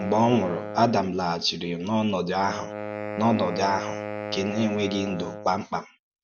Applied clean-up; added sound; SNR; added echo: none; Wind instrument, woodwind instrument; 9 dB; none.